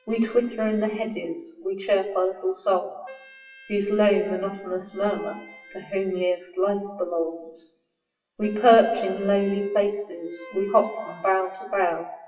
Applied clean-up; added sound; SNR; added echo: classical method WPE with log-MMSE.